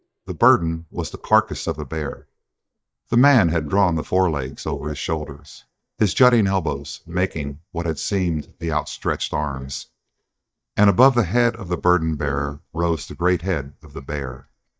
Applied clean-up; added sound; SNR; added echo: neural mask model DeepFilterNet 3.